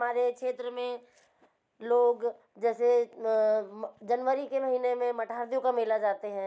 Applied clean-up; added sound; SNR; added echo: none; none; none; none.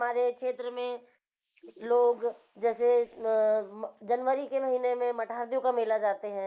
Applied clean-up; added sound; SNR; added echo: neural mask model Resemble Enhance denoiser.